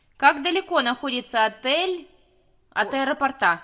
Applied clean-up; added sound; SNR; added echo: none; none; none; reverberation time 0.3 s.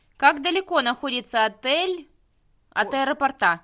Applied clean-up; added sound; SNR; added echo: none; none; none; none.